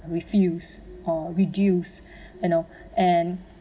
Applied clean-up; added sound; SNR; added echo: none; none; none; none.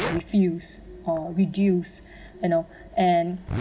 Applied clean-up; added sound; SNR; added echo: none; Zipper (clothing); 12 dB; none.